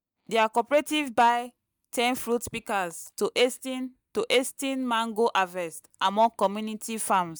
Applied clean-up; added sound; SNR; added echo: neural mask model DeepFilterNet 3.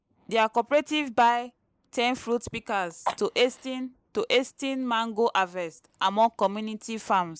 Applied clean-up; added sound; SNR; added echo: neural mask model Resemble Enhance denoiser.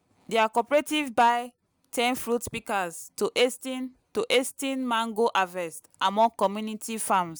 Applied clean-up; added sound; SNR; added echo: none; none; none; none.